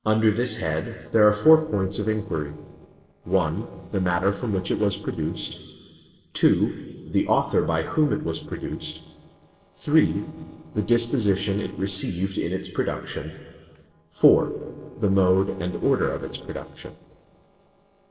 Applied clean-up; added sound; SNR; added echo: neural separator model SepFormer DNS4.